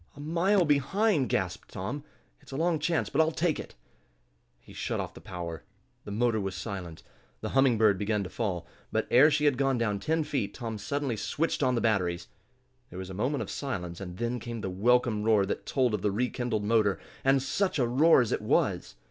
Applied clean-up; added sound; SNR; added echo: none; Telephone; 16 dB; none.